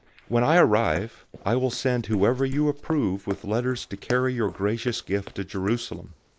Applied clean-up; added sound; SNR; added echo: neural mask model Resemble Enhance denoiser.